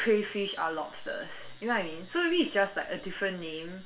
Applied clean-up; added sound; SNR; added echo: none; none; none; reverberation time 0.2 s.